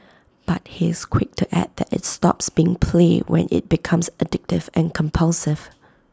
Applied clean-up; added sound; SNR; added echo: none; none; none; none.